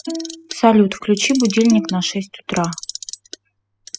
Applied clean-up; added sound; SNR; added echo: classical method spectral subtraction.